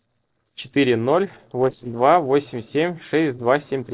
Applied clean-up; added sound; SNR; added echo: neural separator model SepFormer DNS4.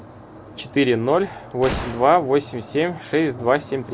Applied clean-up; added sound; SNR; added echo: none; Gunshot, gunfire; 14 dB; none.